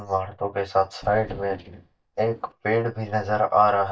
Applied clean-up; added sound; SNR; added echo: neural mask model DeepFilterNet 3.